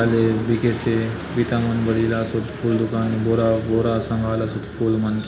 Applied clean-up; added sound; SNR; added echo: none; Toilet flush; 19 dB; reverberation time 0.4 s.